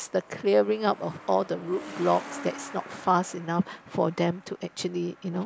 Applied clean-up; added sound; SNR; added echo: none; Truck; 17 dB; none.